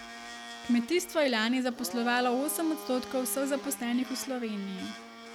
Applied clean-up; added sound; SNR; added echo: none; Domestic sounds, home sounds; 13 dB; none.